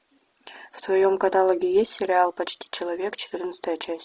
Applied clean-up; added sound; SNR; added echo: none; none; none; none.